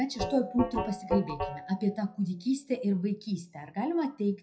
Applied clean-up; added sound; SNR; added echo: classical method WPE with log-MMSE.